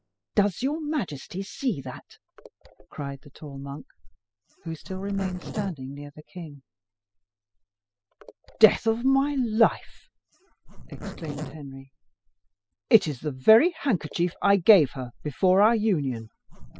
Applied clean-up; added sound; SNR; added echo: classical method spectral subtraction.